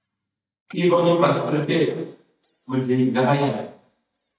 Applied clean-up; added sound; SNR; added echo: neural mask model DeepFilterNet 3.